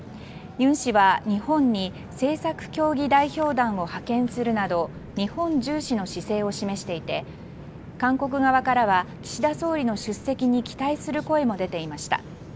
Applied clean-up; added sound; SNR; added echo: none; Train; 15 dB; none.